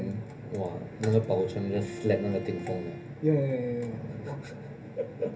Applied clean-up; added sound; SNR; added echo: none; Bowed string instrument; 12 dB; reverberation time 0.3 s.